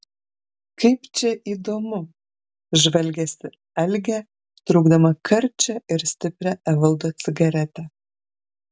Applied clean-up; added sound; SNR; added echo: none; none; none; none.